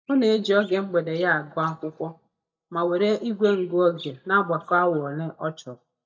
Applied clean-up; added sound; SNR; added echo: neural mask model DeepFilterNet 3.